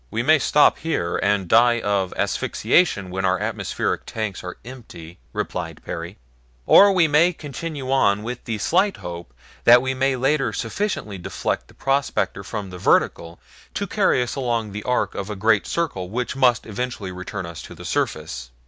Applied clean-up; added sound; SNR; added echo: none; none; none; none.